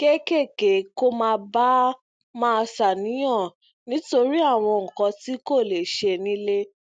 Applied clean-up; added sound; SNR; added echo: none; none; none; none.